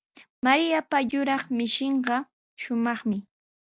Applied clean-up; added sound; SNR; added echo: none; none; none; none.